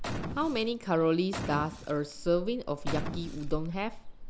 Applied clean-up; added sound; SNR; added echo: none; Ocean + Boom; 6 dB; none.